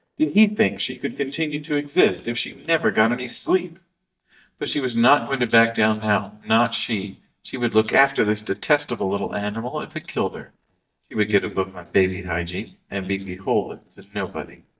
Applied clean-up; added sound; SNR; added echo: neural mask model DeepFilterNet 3.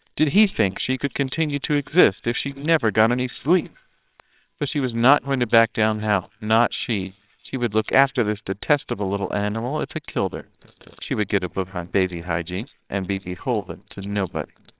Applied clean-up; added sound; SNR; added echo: neural separator model SepFormer WHAMR!.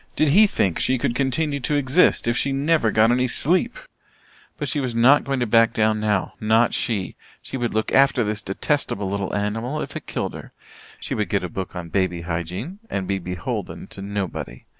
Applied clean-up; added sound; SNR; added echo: none; none; none; none.